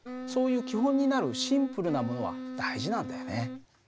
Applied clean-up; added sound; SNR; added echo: none; Wind instrument, woodwind instrument; 8 dB; none.